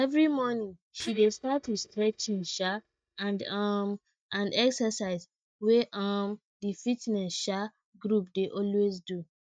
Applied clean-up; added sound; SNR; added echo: neural mask model DeepFilterNet 3.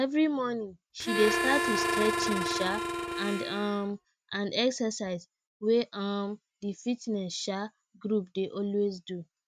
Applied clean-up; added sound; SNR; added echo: none; Harmonica; 0 dB; none.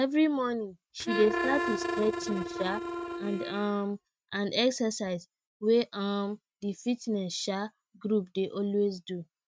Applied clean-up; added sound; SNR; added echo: neural mask model RNNoise.